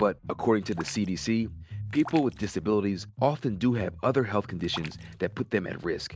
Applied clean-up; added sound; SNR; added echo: none; Raindrop; 19 dB; none.